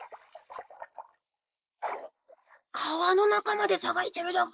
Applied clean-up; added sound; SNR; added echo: neural mask model Resemble Enhance denoiser.